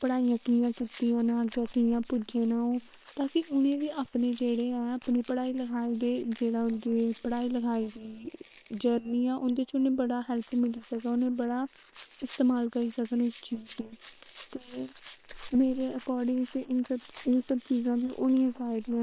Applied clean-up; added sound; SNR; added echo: neural separator model SepFormer WHAM!.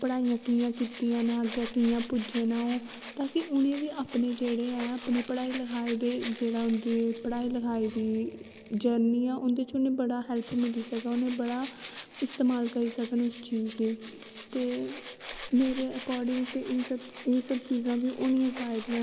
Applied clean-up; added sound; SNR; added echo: none; Rattle (instrument); 17 dB; none.